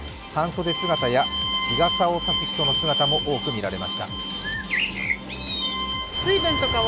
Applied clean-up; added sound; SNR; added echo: none; Bird + Bowed string instrument; 1 dB; none.